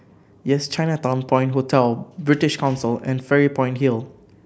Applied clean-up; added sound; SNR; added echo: none; none; none; none.